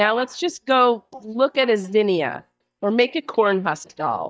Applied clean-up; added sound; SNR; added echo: neural mask model DeepFilterNet 3.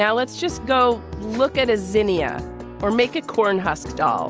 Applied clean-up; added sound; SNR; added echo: none; none; none; none.